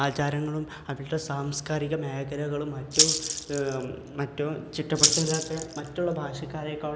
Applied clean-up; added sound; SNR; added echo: none; Rattle (instrument); -3 dB; none.